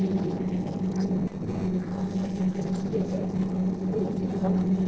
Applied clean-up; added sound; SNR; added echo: neural separator model SepFormer DNS4.